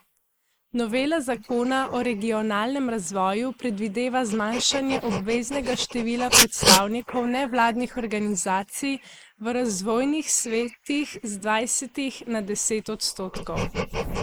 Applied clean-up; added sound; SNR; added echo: neural mask model Resemble Enhance denoiser.